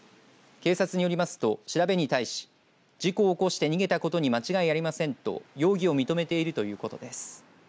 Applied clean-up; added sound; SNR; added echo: none; none; none; none.